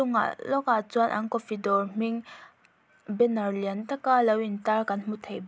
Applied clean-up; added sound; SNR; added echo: none; none; none; none.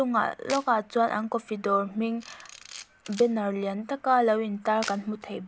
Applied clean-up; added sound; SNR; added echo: none; Camera; 19 dB; none.